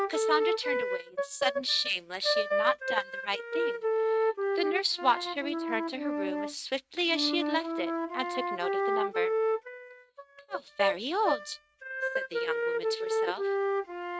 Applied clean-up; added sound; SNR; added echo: neural mask model RNNoise.